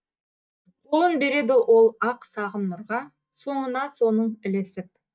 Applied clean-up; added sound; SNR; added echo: neural mask model DeepFilterNet 3.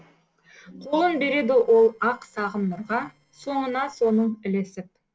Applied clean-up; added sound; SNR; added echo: neural separator model SepFormer DNS4.